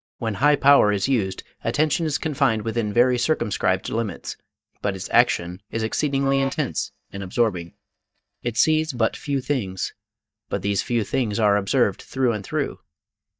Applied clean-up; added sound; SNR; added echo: neural mask model DeepFilterNet 3.